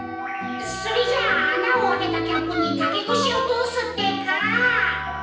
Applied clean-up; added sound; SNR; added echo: none; Wind instrument, woodwind instrument; 8 dB; reverberation time 0.9 s.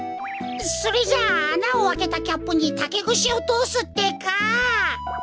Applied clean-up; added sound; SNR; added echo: none; none; none; none.